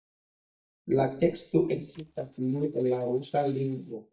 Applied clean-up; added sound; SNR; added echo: neural mask model DeepFilterNet 3.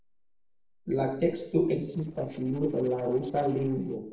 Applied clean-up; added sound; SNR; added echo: neural separator model SepFormer DNS4.